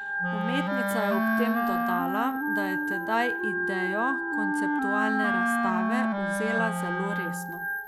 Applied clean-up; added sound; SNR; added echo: none; Wind instrument, woodwind instrument + Organ; -5 dB; none.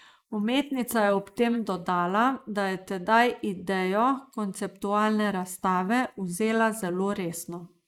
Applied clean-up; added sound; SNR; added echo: neural mask model Resemble Enhance denoiser.